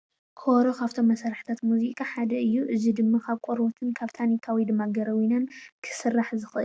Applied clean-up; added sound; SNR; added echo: none; none; none; none.